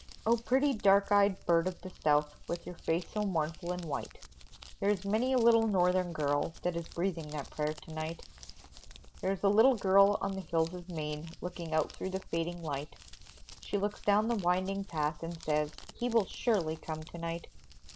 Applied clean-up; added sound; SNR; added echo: none; Crumpling, crinkling; 18 dB; none.